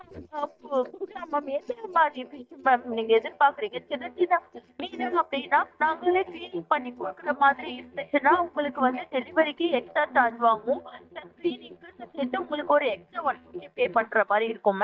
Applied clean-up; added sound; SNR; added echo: neural mask model DeepFilterNet 3.